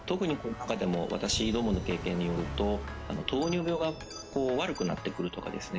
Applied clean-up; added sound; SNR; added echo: none; Car passing by + Thunder; 10 dB; none.